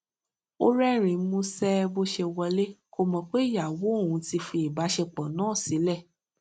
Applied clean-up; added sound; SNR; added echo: none; none; none; none.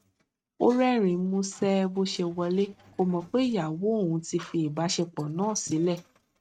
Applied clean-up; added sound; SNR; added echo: neural mask model RNNoise.